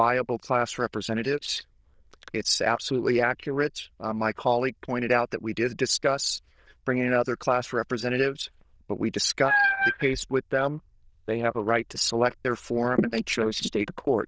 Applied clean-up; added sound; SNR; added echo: neural diffusion model UNIVERSE++.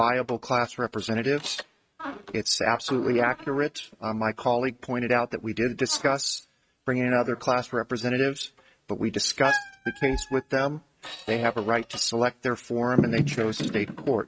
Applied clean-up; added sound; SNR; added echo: neural mask model RNNoise.